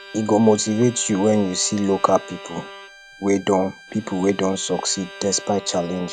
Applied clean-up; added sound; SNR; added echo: none; Bowed string instrument + Bowed string instrument; 18 dB; none.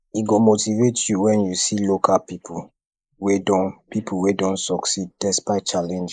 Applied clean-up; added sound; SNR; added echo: neural mask model Resemble Enhance denoiser.